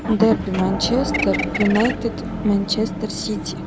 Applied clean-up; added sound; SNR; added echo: none; Motor vehicle (road) / Engine + Bird; 3 dB; none.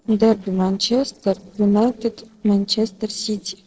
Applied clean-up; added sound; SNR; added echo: neural separator model SepFormer DNS4.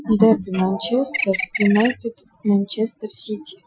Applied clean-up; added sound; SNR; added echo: classical method Wiener filter.